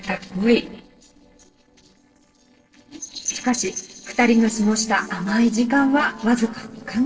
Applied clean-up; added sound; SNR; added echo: neural separator model SepFormer DNS4.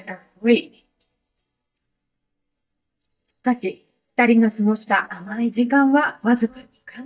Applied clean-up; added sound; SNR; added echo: neural mask model DeepFilterNet 3.